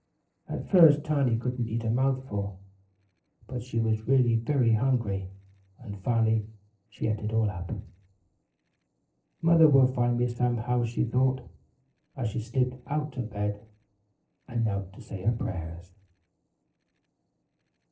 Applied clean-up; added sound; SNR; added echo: neural separator model SepFormer DNS4.